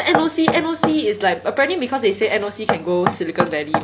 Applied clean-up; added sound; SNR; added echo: none; Knock; 5 dB; none.